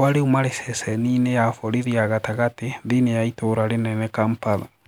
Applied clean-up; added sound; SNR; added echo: none; none; none; none.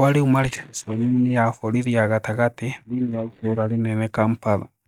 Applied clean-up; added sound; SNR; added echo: neural mask model DeepFilterNet 3.